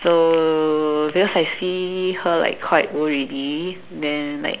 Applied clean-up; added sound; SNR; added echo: none; none; none; none.